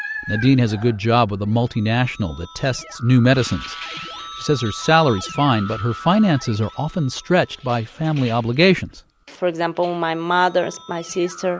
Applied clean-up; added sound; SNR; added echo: none; Keyboard (musical); 19 dB; none.